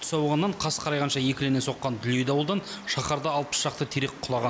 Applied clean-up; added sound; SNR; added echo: none; none; none; none.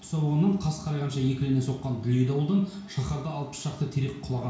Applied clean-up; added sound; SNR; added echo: none; none; none; reverberation time 0.6 s.